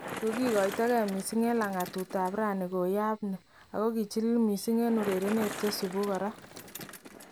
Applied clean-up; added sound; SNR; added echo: none; Bicycle; 13 dB; none.